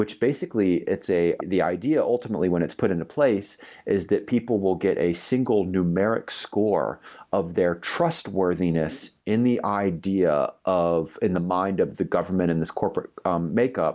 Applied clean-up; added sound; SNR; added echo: none; none; none; none.